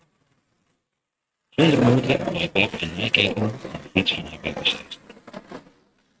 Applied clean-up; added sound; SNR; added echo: neural mask model RNNoise.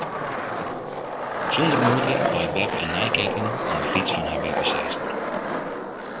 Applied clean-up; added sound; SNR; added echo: none; Skateboard; -3 dB; none.